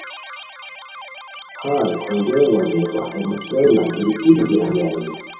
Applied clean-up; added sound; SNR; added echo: none; Keyboard (musical); 15 dB; reverberation time 0.6 s.